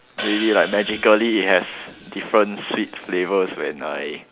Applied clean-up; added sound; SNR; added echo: none; Hi-hat; 14 dB; none.